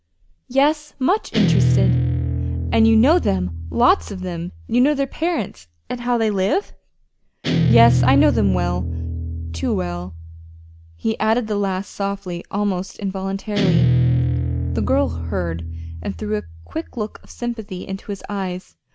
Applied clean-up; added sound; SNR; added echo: none; Guitar; 2 dB; none.